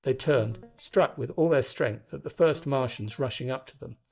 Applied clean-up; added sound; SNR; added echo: neural mask model DeepFilterNet 3.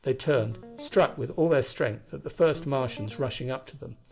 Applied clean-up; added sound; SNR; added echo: none; Guitar; 17 dB; reverberation time 0.4 s.